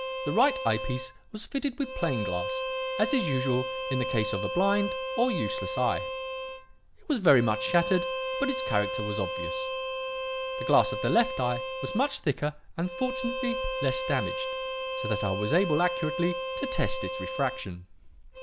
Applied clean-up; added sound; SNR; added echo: none; Bowed string instrument; 4 dB; none.